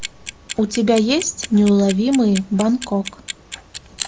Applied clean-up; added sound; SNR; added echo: none; Clock; 14 dB; none.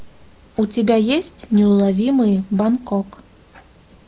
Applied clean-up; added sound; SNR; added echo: none; none; none; none.